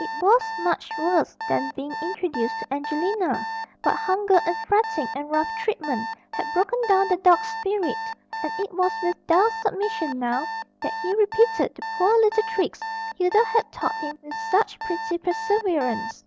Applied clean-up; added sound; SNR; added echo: none; Alarm; 8 dB; none.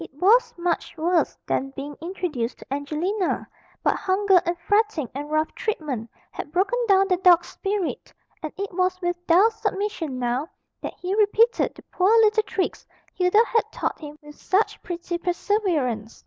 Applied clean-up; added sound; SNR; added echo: none; none; none; none.